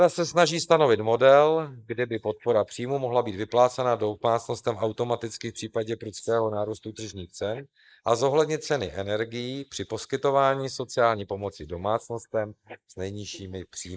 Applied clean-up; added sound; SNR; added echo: neural mask model Resemble Enhance denoiser.